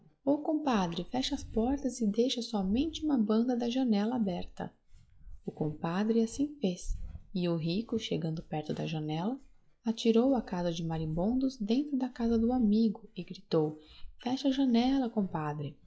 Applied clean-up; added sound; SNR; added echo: classical method log-MMSE.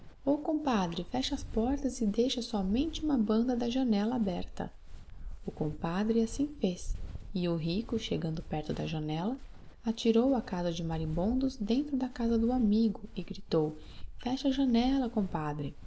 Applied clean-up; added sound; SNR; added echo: none; Walk, footsteps; 12 dB; none.